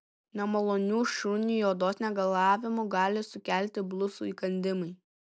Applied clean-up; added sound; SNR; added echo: none; none; none; none.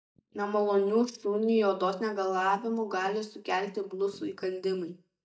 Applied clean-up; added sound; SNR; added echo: neural mask model DeepFilterNet 3.